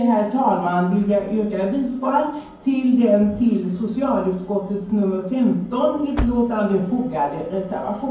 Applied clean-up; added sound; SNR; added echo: none; Engine starting; 17 dB; reverberation time 0.9 s.